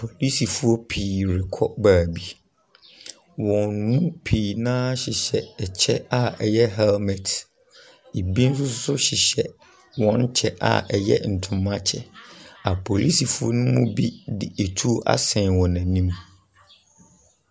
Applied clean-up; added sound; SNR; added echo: none; none; none; none.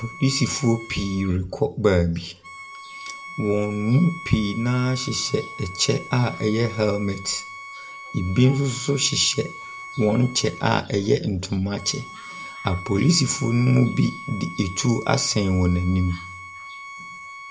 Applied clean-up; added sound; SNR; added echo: none; Bowed string instrument; 15 dB; reverberation time 0.4 s.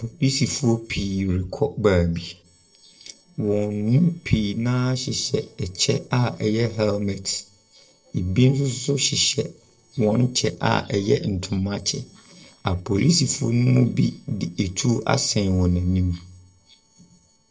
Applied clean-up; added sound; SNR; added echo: neural separator model SepFormer DNS4.